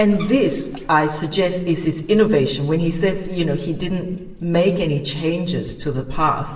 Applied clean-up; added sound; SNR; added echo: none; Bathtub (filling or washing); 16 dB; reverberation time 1.0 s.